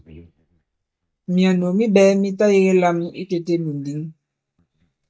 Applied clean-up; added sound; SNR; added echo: neural mask model DeepFilterNet 3.